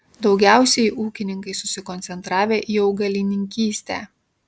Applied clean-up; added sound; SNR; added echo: none; none; none; none.